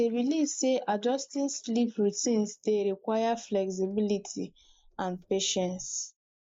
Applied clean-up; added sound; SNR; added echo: neural mask model Resemble Enhance denoiser.